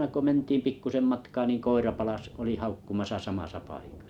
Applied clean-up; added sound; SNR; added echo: none; Thunder; 20 dB; none.